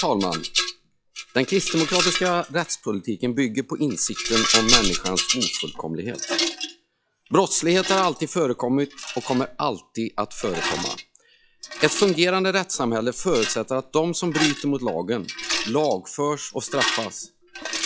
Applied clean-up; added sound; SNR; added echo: classical method log-MMSE.